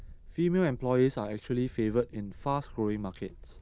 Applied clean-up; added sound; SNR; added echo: none; Livestock, farm animals, working animals; 18 dB; none.